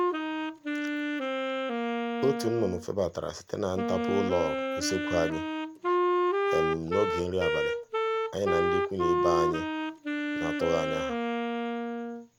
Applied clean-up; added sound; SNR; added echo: none; Wind instrument, woodwind instrument; -3 dB; none.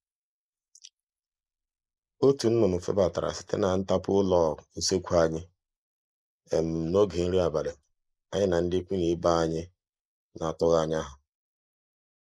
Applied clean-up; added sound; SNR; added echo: neural mask model Resemble Enhance denoiser.